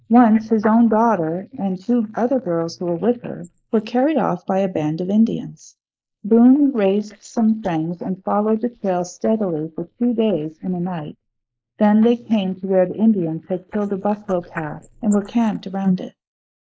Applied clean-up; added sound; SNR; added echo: neural mask model Resemble Enhance denoiser.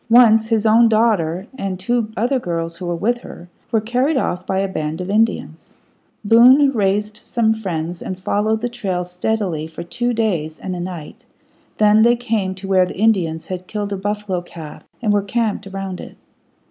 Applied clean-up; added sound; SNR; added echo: none; none; none; none.